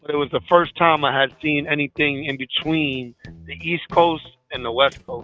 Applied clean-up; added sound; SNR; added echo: neural mask model RNNoise.